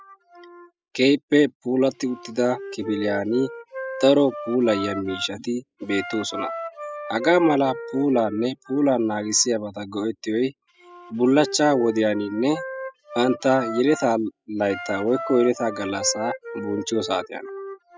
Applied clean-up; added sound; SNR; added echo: classical method spectral subtraction.